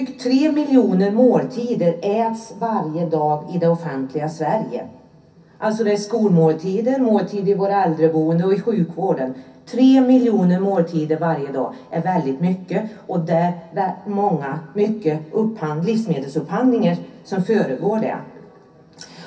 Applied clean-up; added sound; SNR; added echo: none; none; none; reverberation time 0.3 s.